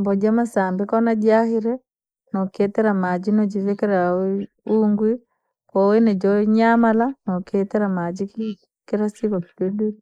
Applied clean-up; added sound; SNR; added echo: neural mask model Resemble Enhance denoiser.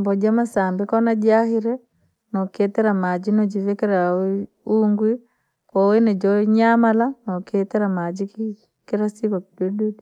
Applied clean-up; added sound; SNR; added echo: none; none; none; none.